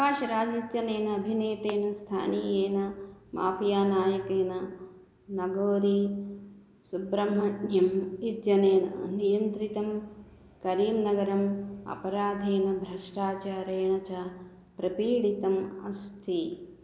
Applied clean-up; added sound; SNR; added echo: none; none; none; none.